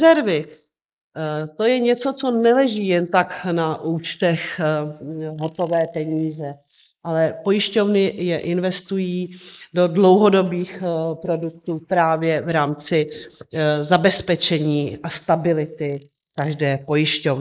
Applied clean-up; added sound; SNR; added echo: neural mask model Resemble Enhance denoiser.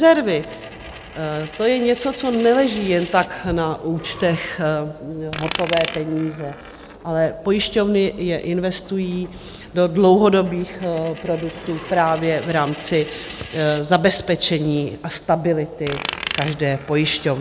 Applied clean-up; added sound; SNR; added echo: none; Coin (dropping); 16 dB; none.